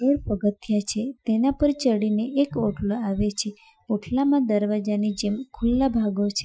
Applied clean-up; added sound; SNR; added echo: classical method Wiener filter.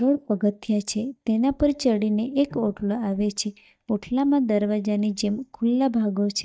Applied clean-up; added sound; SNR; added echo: neural mask model DeepFilterNet 3.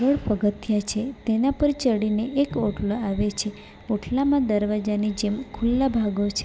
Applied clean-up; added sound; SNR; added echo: none; Bowed string instrument; 19 dB; none.